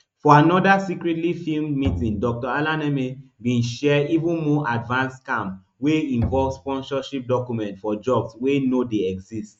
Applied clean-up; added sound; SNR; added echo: neural mask model RNNoise.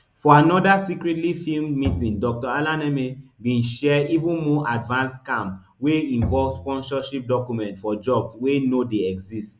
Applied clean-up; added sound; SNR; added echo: none; Bowed string instrument; 10 dB; none.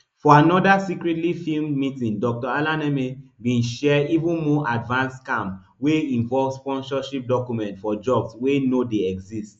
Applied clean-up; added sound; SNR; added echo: neural mask model Resemble Enhance denoiser.